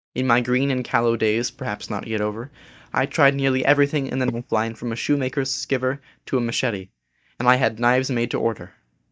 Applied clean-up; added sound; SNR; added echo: neural mask model DeepFilterNet 3.